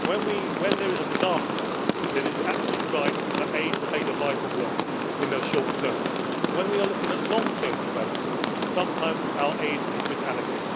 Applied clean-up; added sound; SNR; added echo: none; Rain; -3 dB; none.